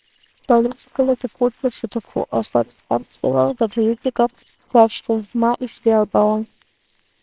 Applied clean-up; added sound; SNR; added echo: neural separator model SepFormer WHAMR!.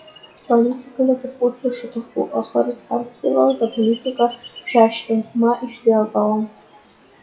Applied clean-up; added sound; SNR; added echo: classical method WPE with log-MMSE.